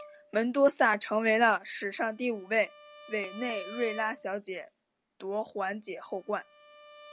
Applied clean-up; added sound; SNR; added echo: none; Bowed string instrument; 20 dB; none.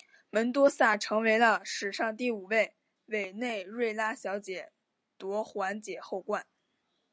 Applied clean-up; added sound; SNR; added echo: none; none; none; none.